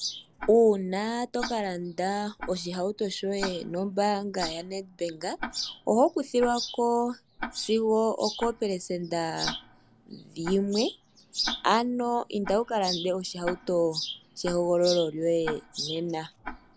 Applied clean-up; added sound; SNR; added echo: none; Tick-tock; 15 dB; none.